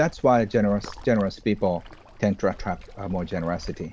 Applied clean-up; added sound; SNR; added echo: none; Waves, surf; 17 dB; none.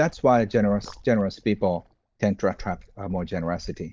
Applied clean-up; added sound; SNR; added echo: neural mask model DeepFilterNet 3.